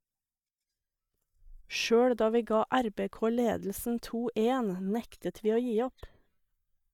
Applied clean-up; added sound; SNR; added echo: neural mask model DeepFilterNet 3.